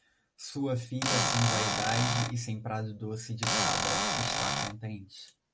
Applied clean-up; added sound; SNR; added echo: none; Cupboard open or close / Door; -4 dB; none.